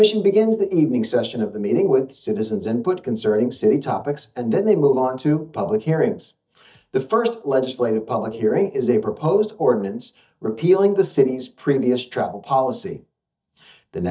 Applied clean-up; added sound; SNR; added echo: neural mask model DeepFilterNet 3.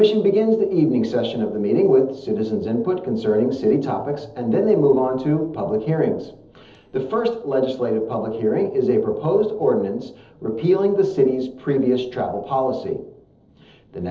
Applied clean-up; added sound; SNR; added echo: neural separator model SepFormer DNS4.